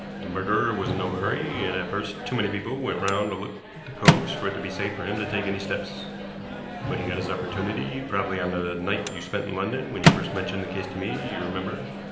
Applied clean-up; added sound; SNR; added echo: none; Microwave oven; 0 dB; reverberation time 0.8 s.